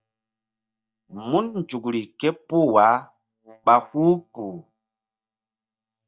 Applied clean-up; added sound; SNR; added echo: neural mask model DeepFilterNet 3.